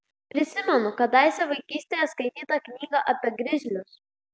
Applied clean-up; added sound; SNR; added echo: none; none; none; none.